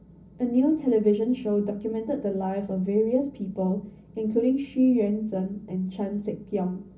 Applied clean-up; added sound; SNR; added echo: none; none; none; reverberation time 0.4 s.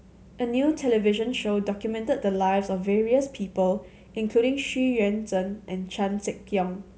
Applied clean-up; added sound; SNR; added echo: none; none; none; none.